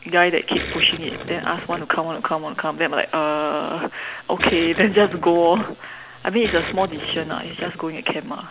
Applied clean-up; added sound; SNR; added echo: none; Gurgling; 12 dB; none.